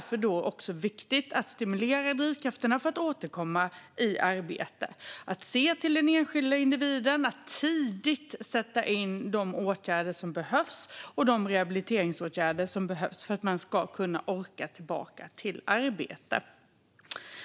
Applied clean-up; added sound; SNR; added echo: none; none; none; none.